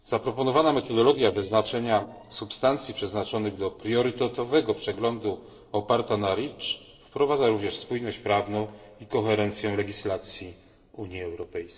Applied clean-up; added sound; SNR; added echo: neural separator model SepFormer DNS4.